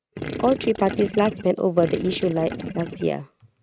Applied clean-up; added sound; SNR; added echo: neural mask model RNNoise.